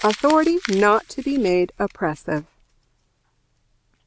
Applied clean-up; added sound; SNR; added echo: none; Crumpling, crinkling; 17 dB; none.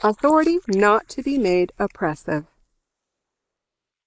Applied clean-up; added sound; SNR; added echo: neural mask model Resemble Enhance denoiser.